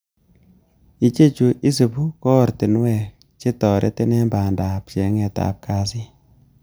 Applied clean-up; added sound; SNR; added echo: none; none; none; none.